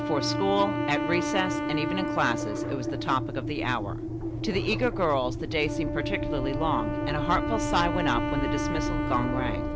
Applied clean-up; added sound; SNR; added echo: none; Engine + Wind instrument, woodwind instrument; 0 dB; none.